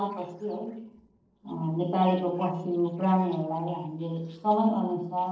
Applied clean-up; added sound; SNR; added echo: neural separator model SepFormer DNS4.